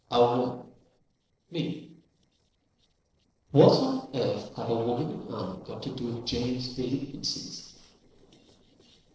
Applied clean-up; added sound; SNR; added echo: neural separator model SepFormer DNS4.